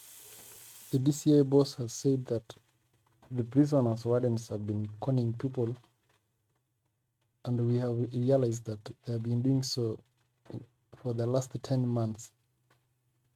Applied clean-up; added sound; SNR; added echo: neural mask model RNNoise.